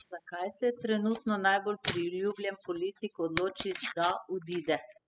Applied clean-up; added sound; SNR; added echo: classical method spectral subtraction.